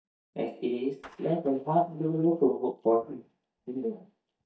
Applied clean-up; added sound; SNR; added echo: neural mask model DeepFilterNet 3.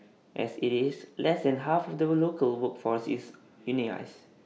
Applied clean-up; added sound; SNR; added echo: none; none; none; none.